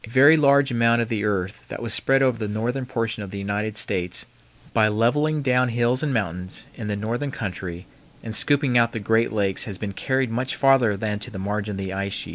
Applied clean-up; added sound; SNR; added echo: none; none; none; none.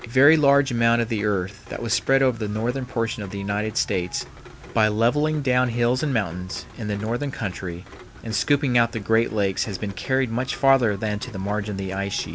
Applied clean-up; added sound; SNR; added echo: none; Rain; 19 dB; none.